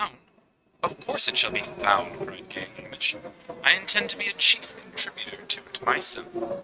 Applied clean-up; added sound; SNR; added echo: neural mask model RNNoise.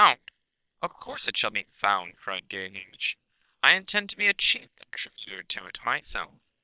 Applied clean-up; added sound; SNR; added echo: neural separator model SepFormer WHAM!.